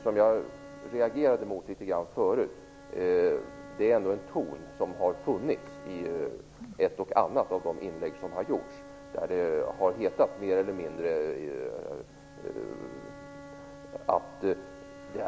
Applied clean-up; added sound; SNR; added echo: none; Bowed string instrument; 18 dB; none.